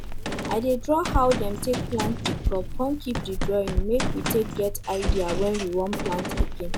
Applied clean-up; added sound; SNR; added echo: none; Gunshot, gunfire + Crackle; 1 dB; none.